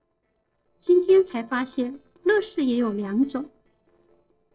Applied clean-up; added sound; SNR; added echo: neural separator model SepFormer DNS4.